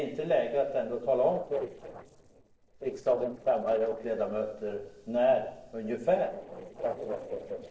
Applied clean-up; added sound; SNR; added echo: neural separator model SepFormer DNS4.